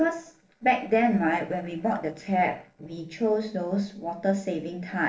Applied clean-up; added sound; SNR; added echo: neural separator model SepFormer DNS4.